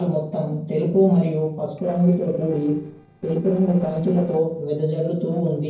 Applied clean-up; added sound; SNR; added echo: neural separator model SepFormer DNS4.